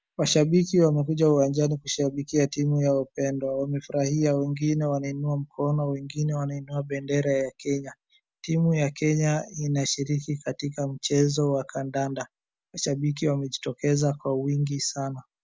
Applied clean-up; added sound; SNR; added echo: none; none; none; none.